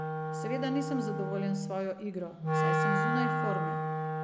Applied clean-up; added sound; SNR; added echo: none; Wind instrument, woodwind instrument; -3 dB; none.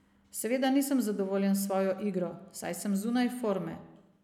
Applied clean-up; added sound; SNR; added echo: none; none; none; none.